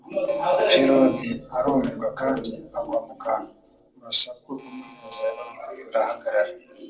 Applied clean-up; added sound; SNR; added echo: neural separator model SepFormer DNS4.